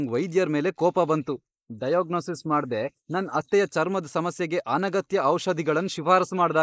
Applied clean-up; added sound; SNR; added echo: neural mask model Resemble Enhance denoiser.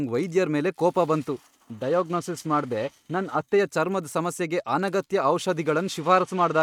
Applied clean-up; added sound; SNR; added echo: neural mask model RNNoise.